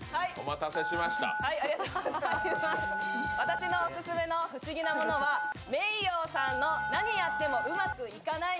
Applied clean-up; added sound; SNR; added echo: none; Telephone; 3 dB; none.